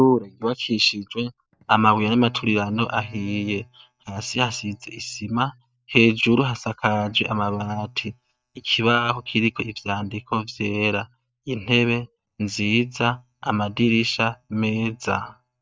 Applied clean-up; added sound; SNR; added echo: neural mask model DeepFilterNet 3.